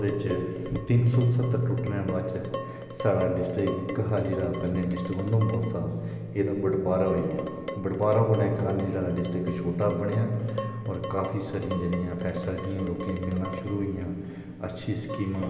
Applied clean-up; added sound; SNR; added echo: none; Dishes, pots, and pans; 13 dB; reverberation time 2.0 s.